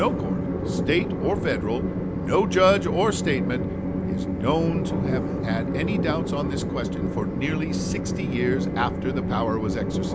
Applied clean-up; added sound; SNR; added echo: none; Train; 0 dB; none.